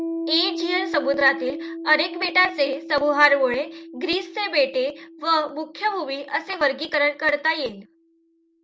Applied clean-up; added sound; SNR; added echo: none; Piano; 11 dB; none.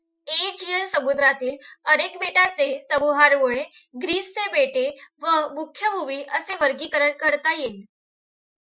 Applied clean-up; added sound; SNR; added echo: classical method Wiener filter.